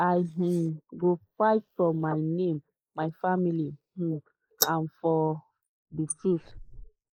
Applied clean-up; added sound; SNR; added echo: neural mask model Resemble Enhance denoiser.